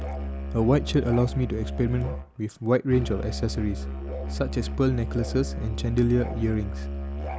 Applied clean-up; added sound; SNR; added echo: none; Musical instrument; 5 dB; none.